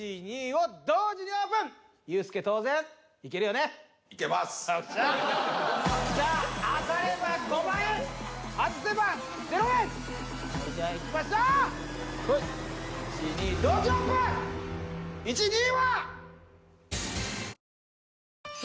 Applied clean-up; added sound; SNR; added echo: none; none; none; none.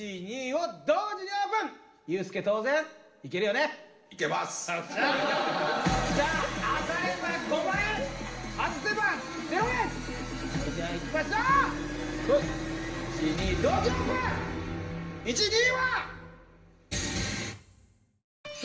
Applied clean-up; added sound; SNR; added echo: none; none; none; reverberation time 1.3 s.